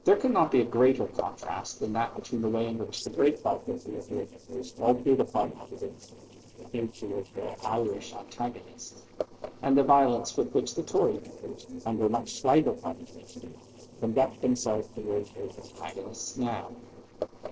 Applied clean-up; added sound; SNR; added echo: neural separator model SepFormer DNS4.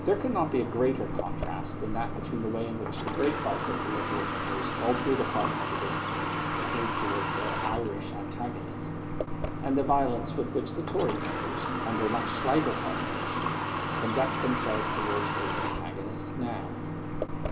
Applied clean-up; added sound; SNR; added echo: none; Water tap, faucet / Water; -1 dB; reverberation time 2.8 s.